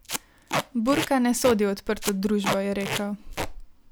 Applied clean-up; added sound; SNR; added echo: none; Packing tape, duct tape; 7 dB; none.